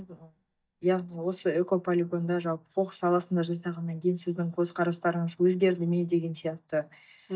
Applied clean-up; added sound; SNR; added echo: neural mask model DeepFilterNet 3.